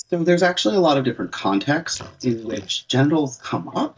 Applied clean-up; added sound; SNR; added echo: neural mask model DeepFilterNet 3.